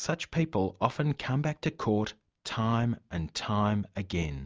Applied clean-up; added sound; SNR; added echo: none; none; none; none.